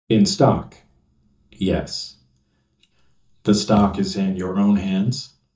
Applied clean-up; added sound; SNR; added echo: neural mask model DeepFilterNet 3.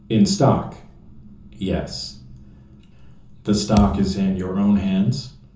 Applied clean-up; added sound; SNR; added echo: none; Thump, thud; 7 dB; reverberation time 0.6 s.